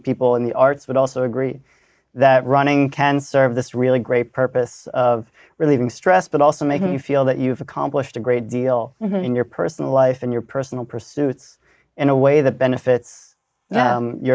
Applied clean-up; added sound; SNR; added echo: neural mask model Resemble Enhance denoiser.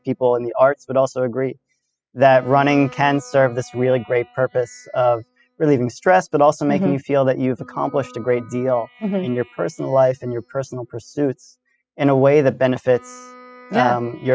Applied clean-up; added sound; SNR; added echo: classical method spectral subtraction.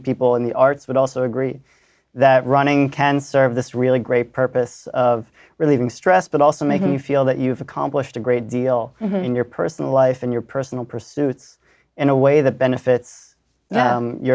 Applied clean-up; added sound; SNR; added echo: none; none; none; none.